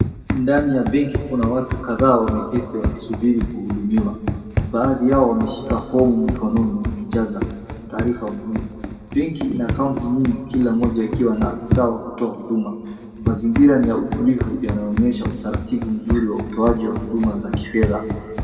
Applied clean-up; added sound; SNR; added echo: none; Run; 6 dB; reverberation time 2.0 s.